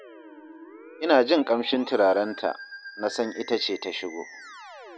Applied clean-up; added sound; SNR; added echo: none; Musical instrument; 17 dB; none.